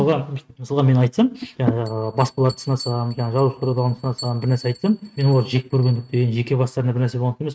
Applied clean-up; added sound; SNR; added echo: neural mask model RNNoise.